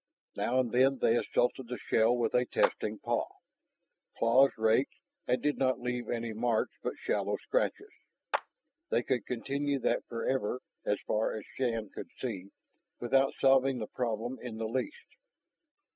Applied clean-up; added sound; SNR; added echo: neural mask model RNNoise.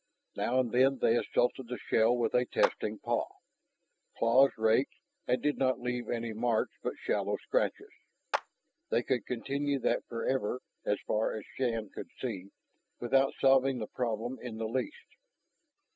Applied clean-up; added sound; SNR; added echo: none; Clapping; 10 dB; none.